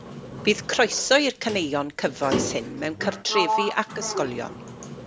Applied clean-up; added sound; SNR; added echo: none; Sliding door; 6 dB; none.